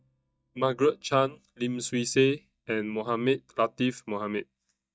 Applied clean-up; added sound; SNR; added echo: neural mask model DeepFilterNet 3.